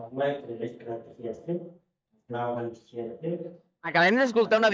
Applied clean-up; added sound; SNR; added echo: neural mask model DeepFilterNet 3.